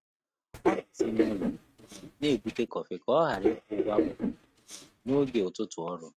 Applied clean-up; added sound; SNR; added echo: neural mask model RNNoise.